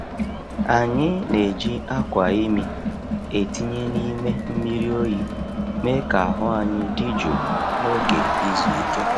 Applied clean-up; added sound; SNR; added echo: none; Crowd; 1 dB; none.